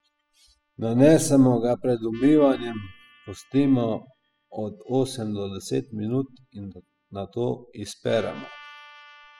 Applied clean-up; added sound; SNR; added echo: classical method spectral subtraction.